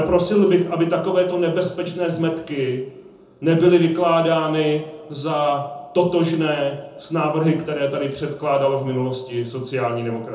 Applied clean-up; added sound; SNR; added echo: none; none; none; reverberation time 0.5 s.